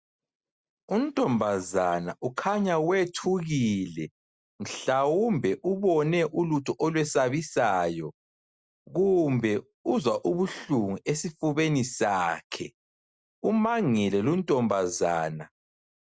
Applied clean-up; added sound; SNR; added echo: none; none; none; none.